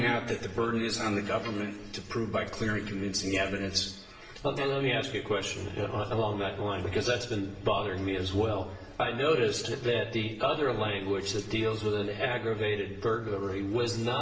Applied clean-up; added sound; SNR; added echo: none; none; none; reverberation time 0.8 s.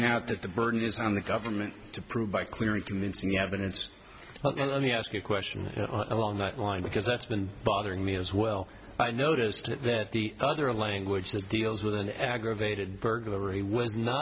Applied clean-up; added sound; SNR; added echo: none; none; none; none.